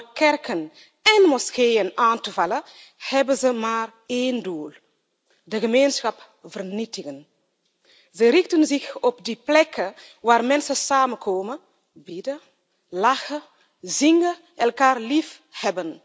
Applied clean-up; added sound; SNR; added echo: none; none; none; none.